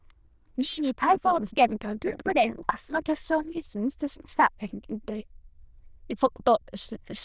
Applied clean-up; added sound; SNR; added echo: neural diffusion model UNIVERSE++.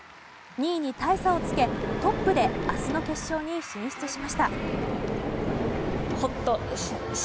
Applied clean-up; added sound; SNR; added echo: none; Car; 1 dB; none.